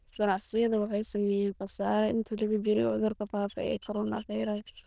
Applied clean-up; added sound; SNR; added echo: neural diffusion model UNIVERSE++.